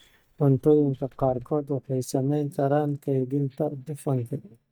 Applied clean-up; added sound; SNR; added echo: neural mask model DeepFilterNet 3.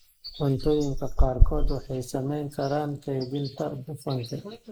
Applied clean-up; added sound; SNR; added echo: neural mask model Resemble Enhance denoiser.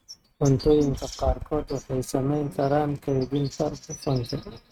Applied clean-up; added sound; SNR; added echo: neural mask model RNNoise.